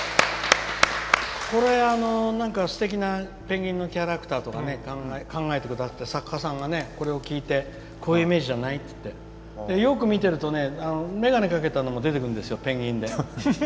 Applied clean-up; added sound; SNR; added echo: none; Piano; 18 dB; none.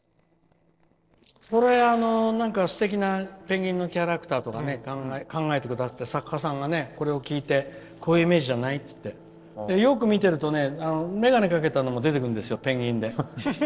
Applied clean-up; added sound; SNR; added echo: neural separator model SepFormer DNS4.